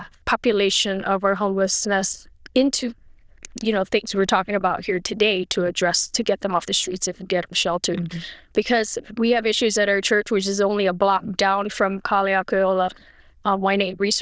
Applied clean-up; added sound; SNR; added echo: neural diffusion model UNIVERSE++.